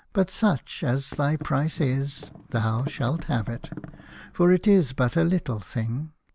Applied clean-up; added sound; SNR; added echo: none; Thump, thud; 16 dB; none.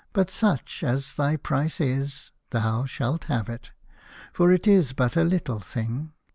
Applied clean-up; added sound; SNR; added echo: none; none; none; none.